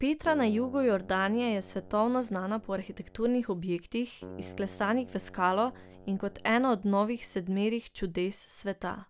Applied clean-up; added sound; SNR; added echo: none; Keyboard (musical); 20 dB; none.